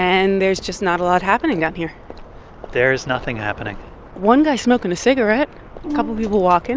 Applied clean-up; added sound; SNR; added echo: none; Brass instrument; 10 dB; none.